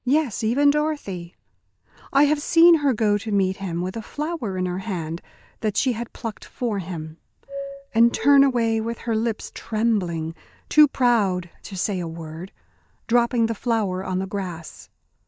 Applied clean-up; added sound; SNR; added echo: neural mask model DeepFilterNet 3.